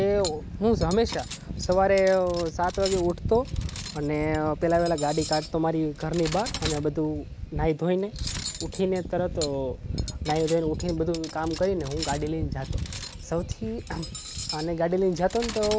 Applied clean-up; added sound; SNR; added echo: none; Cutlery, silverware; 8 dB; none.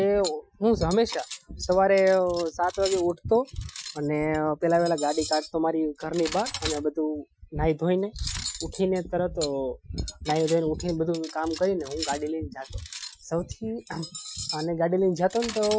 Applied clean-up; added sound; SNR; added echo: classical method Wiener filter.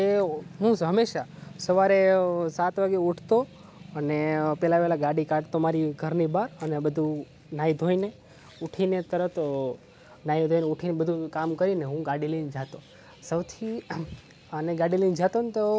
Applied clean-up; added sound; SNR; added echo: none; none; none; none.